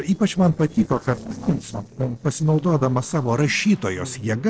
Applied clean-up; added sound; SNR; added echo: neural separator model SepFormer DNS4.